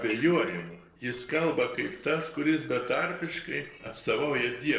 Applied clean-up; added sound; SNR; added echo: neural separator model SepFormer DNS4.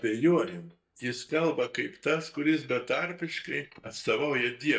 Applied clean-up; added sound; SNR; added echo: neural mask model DeepFilterNet 3.